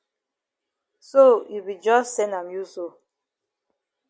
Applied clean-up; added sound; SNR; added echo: none; none; none; none.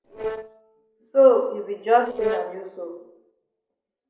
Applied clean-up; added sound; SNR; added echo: neural separator model SepFormer DNS4.